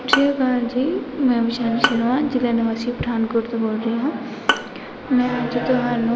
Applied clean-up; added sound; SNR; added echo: none; Bowed string instrument; 8 dB; none.